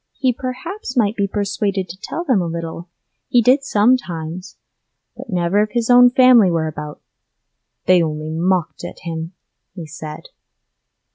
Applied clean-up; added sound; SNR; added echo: none; none; none; none.